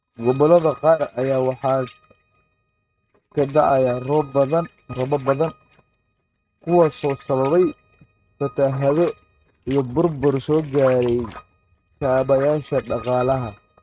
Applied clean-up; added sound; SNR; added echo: neural mask model RNNoise.